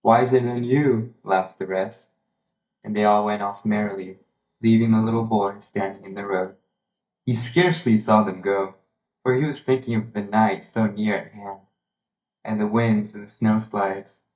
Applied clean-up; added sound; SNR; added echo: neural mask model DeepFilterNet 3.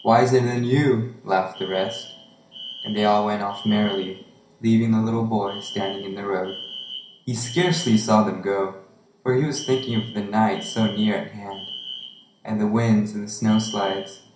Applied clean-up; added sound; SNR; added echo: none; Alarm; 16 dB; reverberation time 0.5 s.